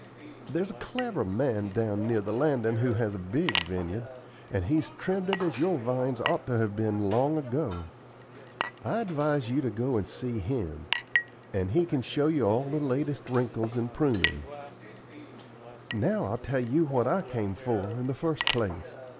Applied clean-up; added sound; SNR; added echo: none; Chink, clink; 5 dB; none.